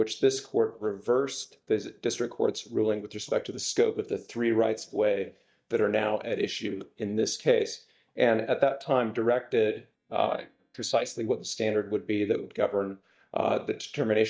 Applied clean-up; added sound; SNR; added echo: neural mask model DeepFilterNet 3.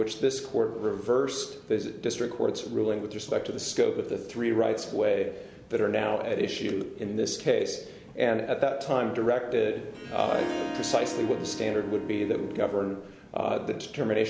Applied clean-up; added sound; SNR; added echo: none; Harp; 9 dB; none.